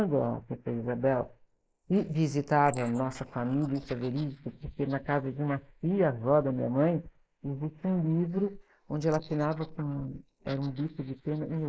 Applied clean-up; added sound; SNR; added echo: neural mask model Resemble Enhance denoiser.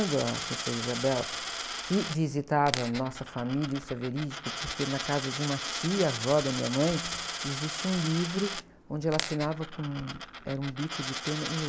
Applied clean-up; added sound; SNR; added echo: none; Coin (dropping); 6 dB; none.